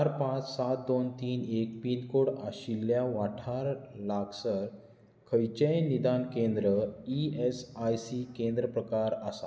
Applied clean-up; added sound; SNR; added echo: none; none; none; none.